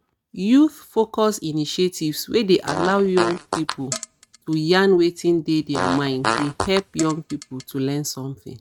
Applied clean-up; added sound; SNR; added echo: neural mask model RNNoise.